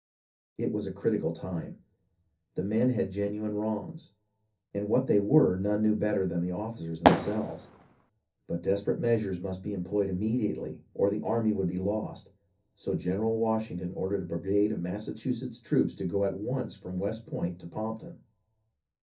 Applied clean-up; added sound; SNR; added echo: none; Fireworks; -3 dB; reverberation time 0.3 s.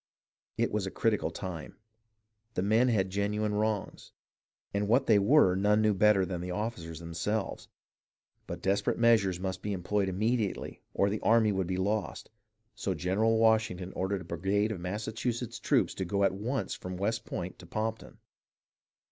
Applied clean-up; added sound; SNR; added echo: none; none; none; none.